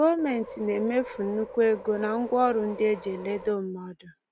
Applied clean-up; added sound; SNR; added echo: none; Subway, metro, underground; 14 dB; none.